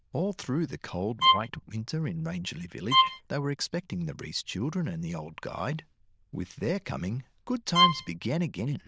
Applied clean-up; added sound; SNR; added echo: neural diffusion model UNIVERSE++.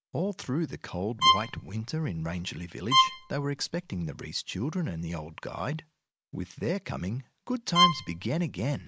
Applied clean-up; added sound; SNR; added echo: none; Bowed string instrument; -4 dB; none.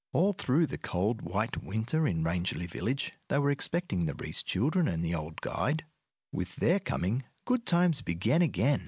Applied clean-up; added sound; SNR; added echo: none; none; none; none.